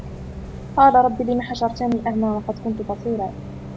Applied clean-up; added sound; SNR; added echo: none; Bus; 13 dB; none.